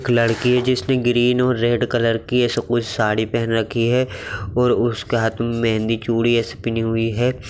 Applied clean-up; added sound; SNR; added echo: none; none; none; none.